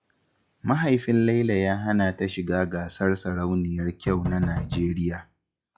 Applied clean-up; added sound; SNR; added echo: classical method log-MMSE.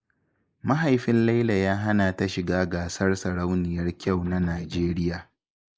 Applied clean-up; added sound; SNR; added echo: neural mask model Resemble Enhance denoiser.